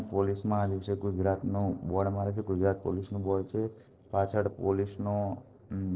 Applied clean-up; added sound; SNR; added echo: neural separator model SepFormer DNS4.